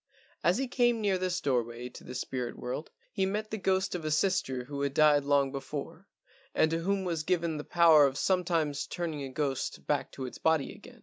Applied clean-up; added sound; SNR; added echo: none; none; none; none.